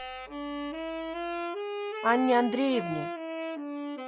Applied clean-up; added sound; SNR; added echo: classical method log-MMSE.